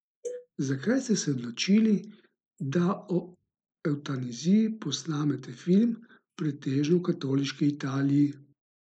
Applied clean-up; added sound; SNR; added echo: neural mask model Resemble Enhance denoiser.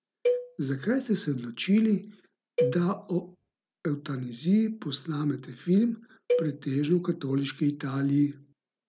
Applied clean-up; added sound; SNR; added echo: none; Cowbell; 5 dB; none.